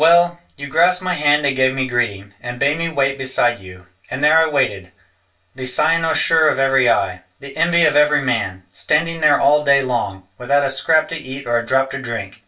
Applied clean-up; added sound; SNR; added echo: none; none; none; reverberation time 0.2 s.